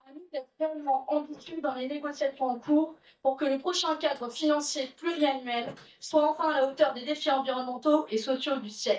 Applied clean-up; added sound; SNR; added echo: neural mask model DeepFilterNet 3.